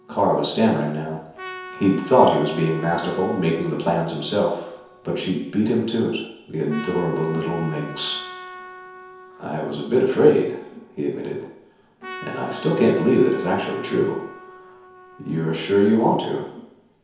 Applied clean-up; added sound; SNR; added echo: none; Trumpet; 18 dB; reverberation time 0.9 s.